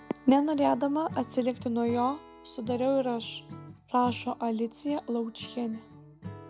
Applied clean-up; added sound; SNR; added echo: none; Acoustic guitar / Strum; 17 dB; none.